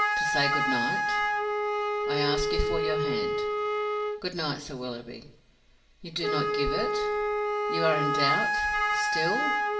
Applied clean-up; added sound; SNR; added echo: none; Wind instrument, woodwind instrument; -5 dB; reverberation time 0.7 s.